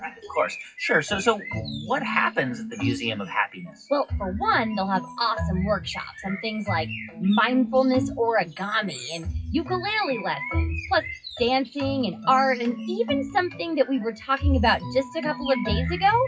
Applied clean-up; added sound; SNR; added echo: classical method WPE with log-MMSE.